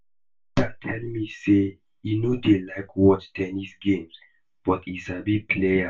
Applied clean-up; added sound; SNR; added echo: none; none; none; reverberation time 0.2 s.